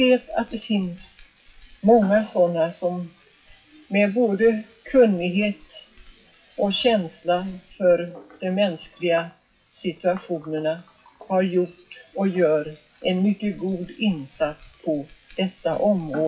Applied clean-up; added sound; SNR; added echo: classical method WPE with log-MMSE.